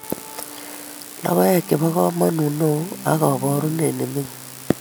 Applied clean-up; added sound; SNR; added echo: none; Bowed string instrument; 18 dB; none.